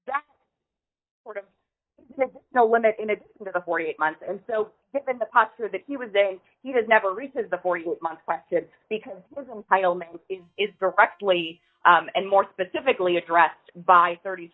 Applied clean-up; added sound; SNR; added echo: neural mask model DeepFilterNet 3.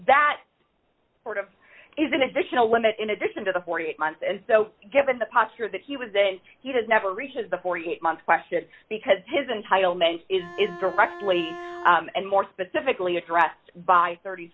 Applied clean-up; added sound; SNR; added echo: none; Bowed string instrument; 14 dB; none.